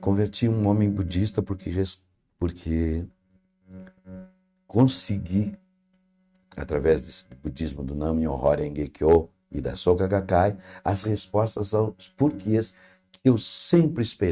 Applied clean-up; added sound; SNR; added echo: neural mask model RNNoise.